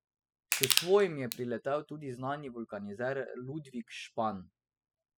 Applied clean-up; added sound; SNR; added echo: classical method spectral subtraction.